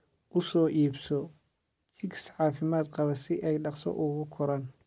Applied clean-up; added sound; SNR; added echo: none; none; none; none.